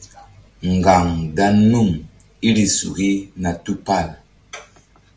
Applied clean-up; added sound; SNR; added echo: none; none; none; none.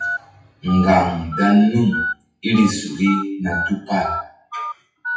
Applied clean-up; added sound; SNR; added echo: classical method WPE with log-MMSE.